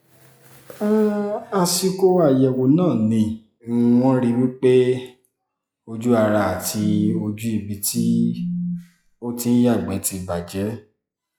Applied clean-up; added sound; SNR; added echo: classical method log-MMSE.